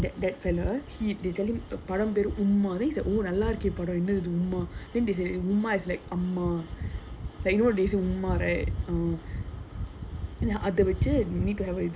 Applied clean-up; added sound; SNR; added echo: none; none; none; none.